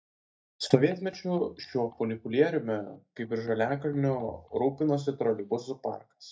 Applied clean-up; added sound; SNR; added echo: neural mask model DeepFilterNet 3.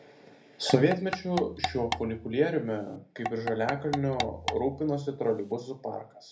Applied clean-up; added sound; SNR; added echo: none; Tap / Percussion; 7 dB; reverberation time 0.3 s.